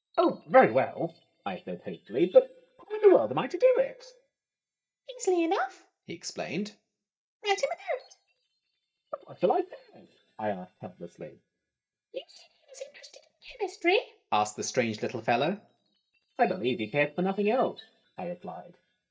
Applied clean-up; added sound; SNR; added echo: neural mask model DeepFilterNet 3.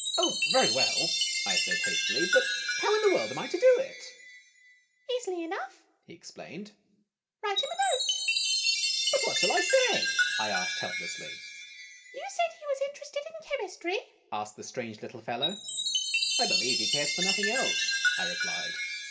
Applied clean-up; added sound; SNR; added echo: none; Chime; -1 dB; reverberation time 0.8 s.